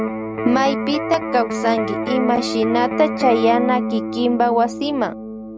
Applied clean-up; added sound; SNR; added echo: none; Electric guitar; 4 dB; none.